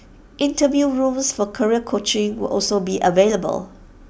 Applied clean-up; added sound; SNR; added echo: none; none; none; none.